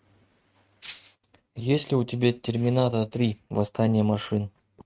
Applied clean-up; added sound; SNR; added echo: neural mask model RNNoise.